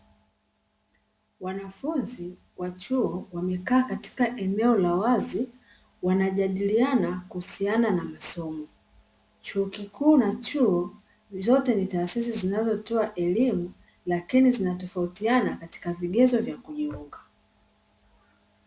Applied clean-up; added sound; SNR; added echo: none; none; none; none.